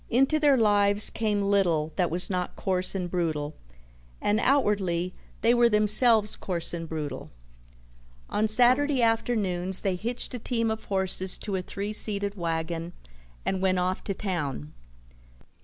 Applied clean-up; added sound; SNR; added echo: none; Bowed string instrument; 17 dB; none.